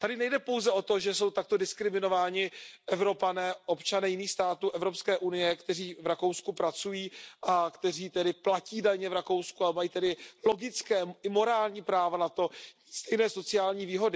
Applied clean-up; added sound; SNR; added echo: none; none; none; none.